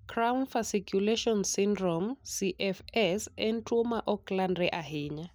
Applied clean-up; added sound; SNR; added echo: none; none; none; none.